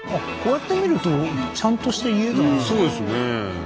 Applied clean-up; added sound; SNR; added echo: none; none; none; none.